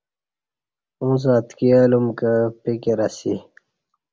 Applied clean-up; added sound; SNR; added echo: none; none; none; none.